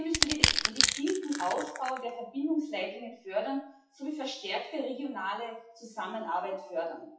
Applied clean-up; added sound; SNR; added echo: classical method WPE with log-MMSE.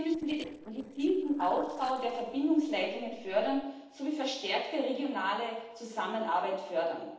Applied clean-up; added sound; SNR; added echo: neural separator model SepFormer DNS4.